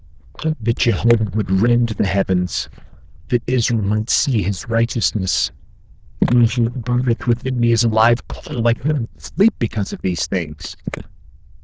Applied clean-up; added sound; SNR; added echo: neural diffusion model UNIVERSE++.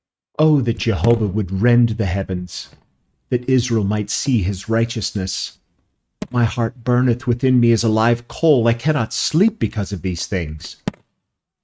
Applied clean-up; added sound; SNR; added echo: neural mask model RNNoise.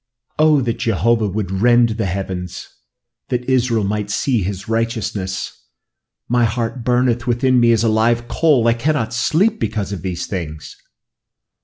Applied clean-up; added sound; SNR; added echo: none; none; none; none.